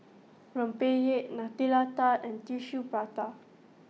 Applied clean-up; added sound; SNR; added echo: none; none; none; none.